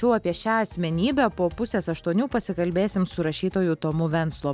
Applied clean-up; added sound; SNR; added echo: none; none; none; none.